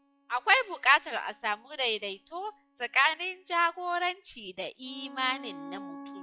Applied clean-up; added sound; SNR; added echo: classical method log-MMSE.